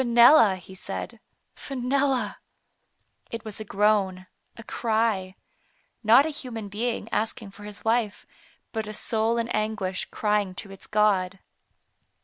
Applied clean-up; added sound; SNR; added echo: none; none; none; none.